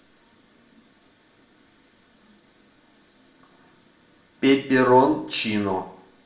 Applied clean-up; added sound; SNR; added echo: none; none; none; reverberation time 0.4 s.